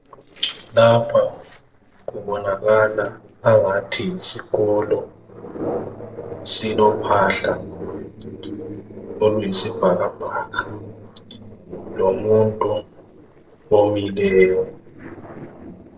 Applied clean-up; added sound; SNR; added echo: neural separator model SepFormer DNS4.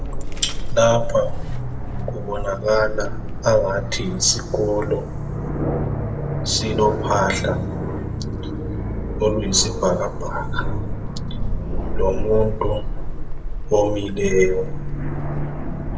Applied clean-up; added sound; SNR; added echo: none; Aircraft; 0 dB; reverberation time 1.0 s.